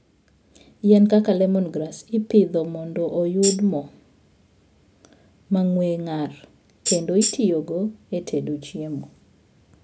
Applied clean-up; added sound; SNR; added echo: none; Tambourine; 3 dB; none.